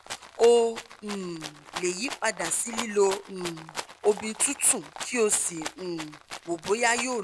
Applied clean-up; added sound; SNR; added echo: none; Rattle (instrument); 12 dB; none.